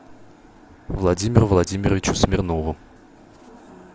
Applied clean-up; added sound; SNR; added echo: none; none; none; none.